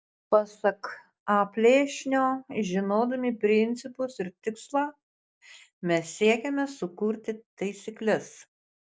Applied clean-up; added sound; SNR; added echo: none; none; none; none.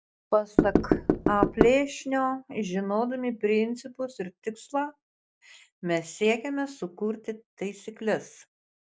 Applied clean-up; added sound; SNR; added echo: none; Knock / Wood; -5 dB; none.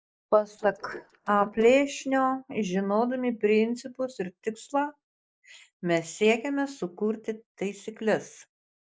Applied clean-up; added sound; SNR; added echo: neural mask model Resemble Enhance denoiser.